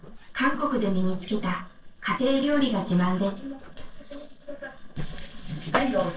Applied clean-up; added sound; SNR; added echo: neural separator model SepFormer DNS4.